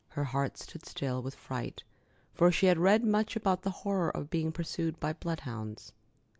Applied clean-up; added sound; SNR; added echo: none; none; none; none.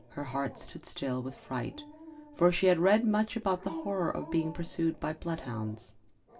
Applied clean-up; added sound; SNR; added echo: none; Dog; 17 dB; reverberation time 0.2 s.